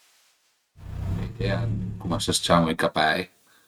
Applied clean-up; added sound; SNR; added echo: neural mask model RNNoise.